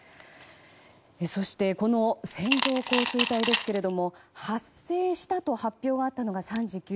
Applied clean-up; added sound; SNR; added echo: none; Coin (dropping) / Glass; 1 dB; none.